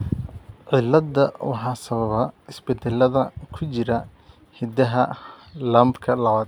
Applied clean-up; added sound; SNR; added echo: none; none; none; none.